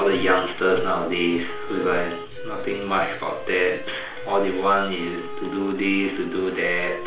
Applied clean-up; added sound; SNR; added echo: none; Wind instrument, woodwind instrument; 13 dB; reverberation time 0.4 s.